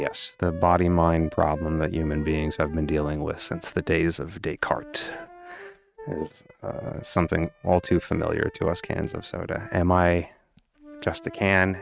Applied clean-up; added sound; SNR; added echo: neural mask model RNNoise.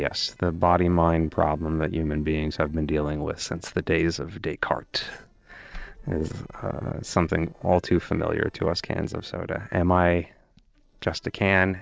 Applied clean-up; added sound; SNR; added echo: neural separator model SepFormer DNS4.